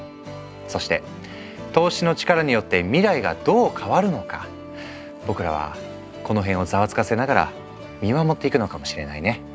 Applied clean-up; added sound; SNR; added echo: none; none; none; none.